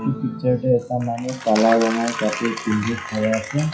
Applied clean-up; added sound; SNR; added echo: classical method WPE with log-MMSE.